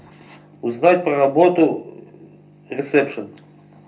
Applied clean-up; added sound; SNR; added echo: none; none; none; reverberation time 0.3 s.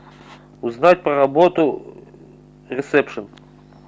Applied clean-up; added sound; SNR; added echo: none; none; none; none.